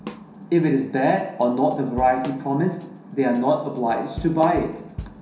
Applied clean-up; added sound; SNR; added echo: none; Drum / Drum kit; 17 dB; reverberation time 0.7 s.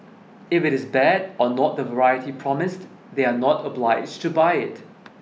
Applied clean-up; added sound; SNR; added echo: none; none; none; none.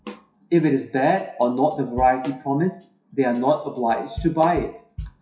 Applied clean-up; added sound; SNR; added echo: classical method WPE with log-MMSE.